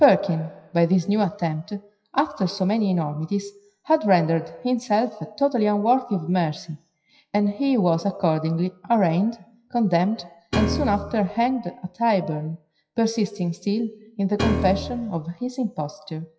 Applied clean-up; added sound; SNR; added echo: classical method WPE with log-MMSE.